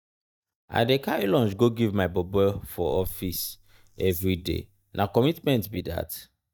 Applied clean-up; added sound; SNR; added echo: neural mask model DeepFilterNet 3.